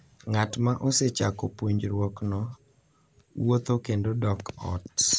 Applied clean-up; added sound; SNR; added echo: none; none; none; none.